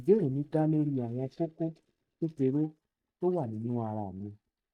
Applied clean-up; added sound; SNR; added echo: neural mask model DeepFilterNet 3.